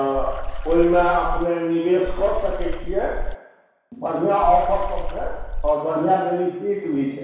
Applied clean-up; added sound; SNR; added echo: none; Water / Splash, splatter; 3 dB; reverberation time 1.1 s.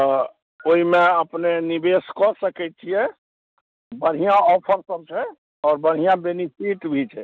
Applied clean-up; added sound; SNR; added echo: none; none; none; none.